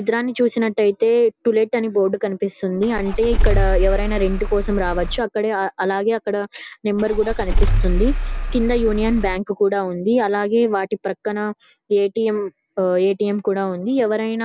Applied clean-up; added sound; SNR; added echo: none; Engine starting / Car; -1 dB; none.